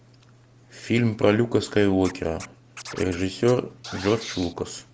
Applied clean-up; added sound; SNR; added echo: none; Scratching (performance technique); 16 dB; none.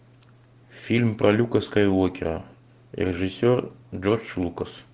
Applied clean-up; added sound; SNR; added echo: none; none; none; none.